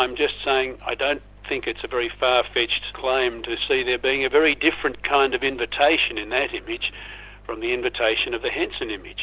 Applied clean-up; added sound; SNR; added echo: none; none; none; none.